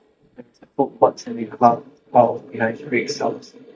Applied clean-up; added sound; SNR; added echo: neural mask model DeepFilterNet 3.